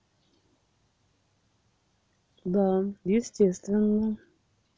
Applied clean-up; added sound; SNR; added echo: none; none; none; none.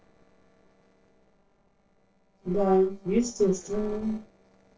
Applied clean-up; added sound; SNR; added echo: neural separator model SepFormer DNS4.